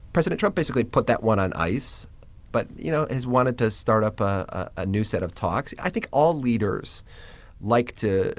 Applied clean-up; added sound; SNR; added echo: none; none; none; none.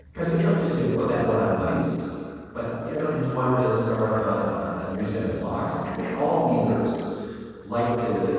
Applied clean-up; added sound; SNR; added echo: neural separator model SepFormer DNS4.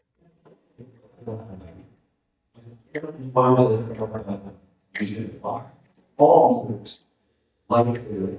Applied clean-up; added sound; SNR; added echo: neural mask model DeepFilterNet 3.